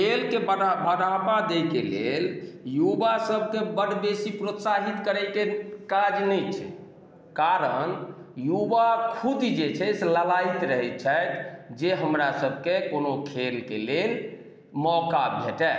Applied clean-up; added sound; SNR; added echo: none; none; none; none.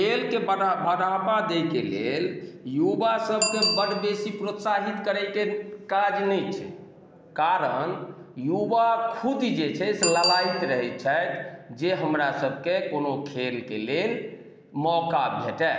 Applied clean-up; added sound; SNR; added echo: none; Bicycle bell; 11 dB; none.